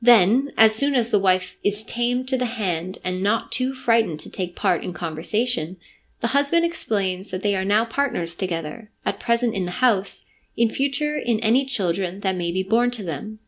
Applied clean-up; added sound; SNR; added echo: none; none; none; none.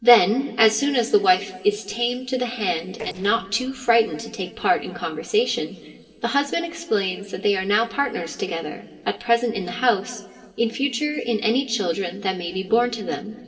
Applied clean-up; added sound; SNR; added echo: neural separator model SepFormer DNS4.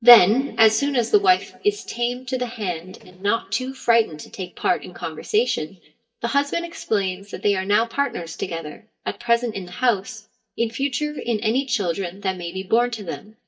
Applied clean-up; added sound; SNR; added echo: neural mask model DeepFilterNet 3.